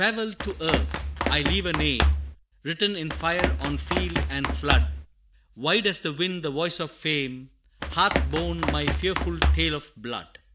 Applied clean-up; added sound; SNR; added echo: none; Run; -2 dB; none.